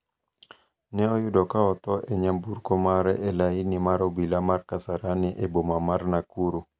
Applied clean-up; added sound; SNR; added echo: none; none; none; none.